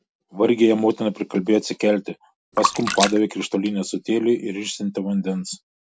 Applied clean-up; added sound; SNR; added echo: none; Splash, splatter; 6 dB; none.